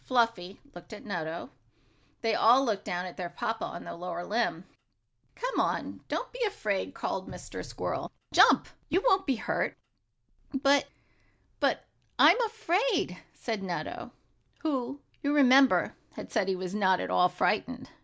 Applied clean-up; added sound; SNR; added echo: none; none; none; none.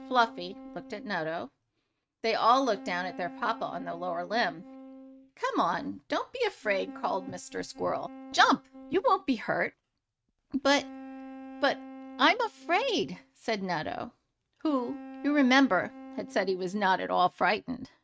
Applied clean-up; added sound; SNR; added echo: neural mask model RNNoise.